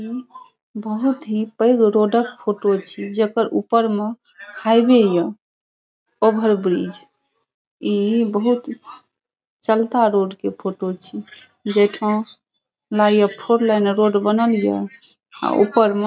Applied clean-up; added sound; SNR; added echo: none; none; none; none.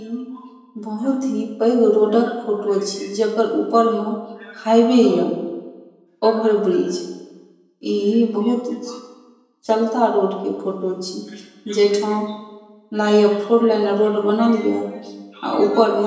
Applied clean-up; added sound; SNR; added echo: none; none; none; reverberation time 1.0 s.